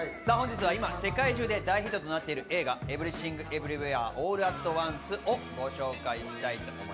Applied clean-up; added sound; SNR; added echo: none; none; none; none.